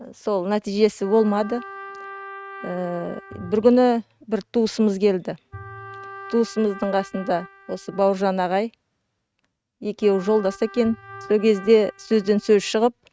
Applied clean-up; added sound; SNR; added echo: neural mask model RNNoise.